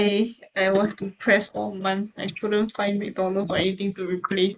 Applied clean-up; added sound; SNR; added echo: neural mask model Resemble Enhance denoiser.